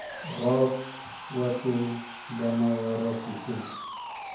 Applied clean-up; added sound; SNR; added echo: none; Sawing; 10 dB; reverberation time 0.9 s.